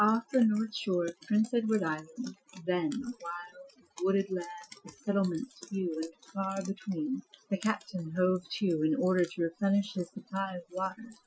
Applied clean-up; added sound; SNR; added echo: classical method Wiener filter.